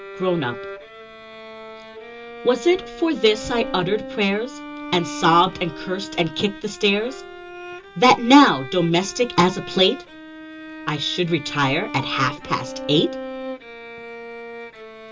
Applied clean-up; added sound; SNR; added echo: none; Bowed string instrument; 13 dB; reverberation time 0.2 s.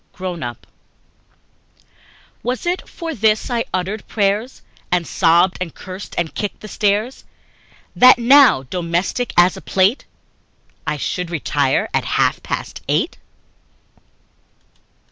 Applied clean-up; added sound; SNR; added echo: none; none; none; none.